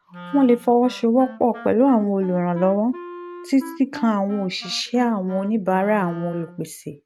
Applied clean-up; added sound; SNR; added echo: neural mask model RNNoise.